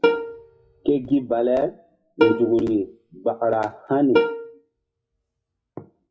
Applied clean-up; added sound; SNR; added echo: classical method WPE with log-MMSE.